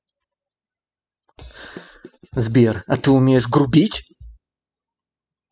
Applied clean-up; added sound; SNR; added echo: classical method spectral subtraction.